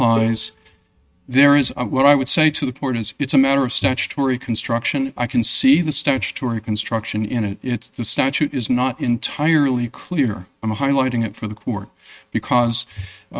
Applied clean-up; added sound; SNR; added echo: neural mask model RNNoise.